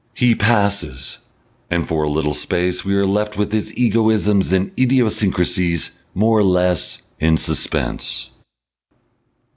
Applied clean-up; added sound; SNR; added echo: none; none; none; none.